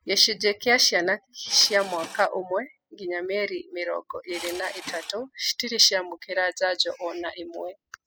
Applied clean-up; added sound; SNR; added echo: classical method spectral subtraction.